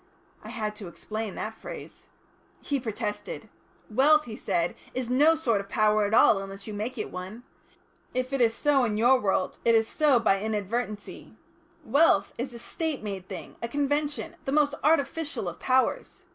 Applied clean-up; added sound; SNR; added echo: none; none; none; none.